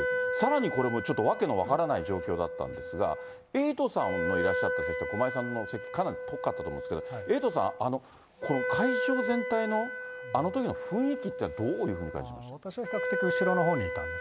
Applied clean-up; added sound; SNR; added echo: none; Wind instrument, woodwind instrument; 3 dB; none.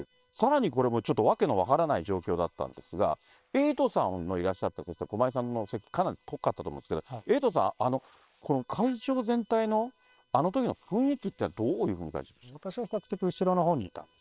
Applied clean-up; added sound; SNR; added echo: neural separator model SepFormer WHAM!.